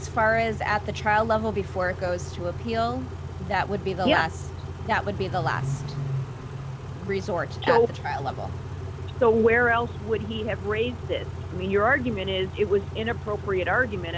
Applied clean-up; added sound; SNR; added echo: none; Idling / Accelerating, revving, vroom / Car; 7 dB; none.